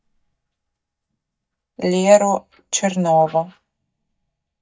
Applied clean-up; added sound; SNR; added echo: neural mask model DeepFilterNet 3.